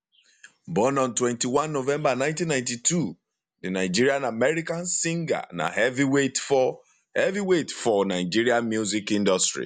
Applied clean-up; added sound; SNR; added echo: none; none; none; none.